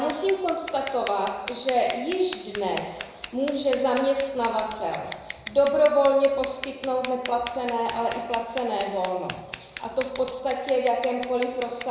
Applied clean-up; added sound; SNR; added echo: none; Scissors; 11 dB; reverberation time 1.0 s.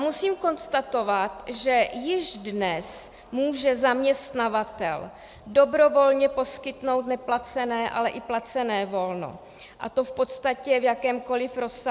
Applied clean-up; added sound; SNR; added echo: none; none; none; none.